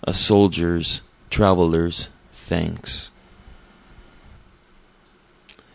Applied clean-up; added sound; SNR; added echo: none; none; none; none.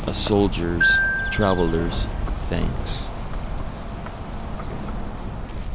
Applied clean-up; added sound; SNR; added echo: none; Glockenspiel + Bird; -2 dB; none.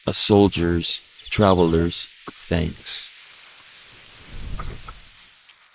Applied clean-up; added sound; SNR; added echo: neural mask model Resemble Enhance denoiser.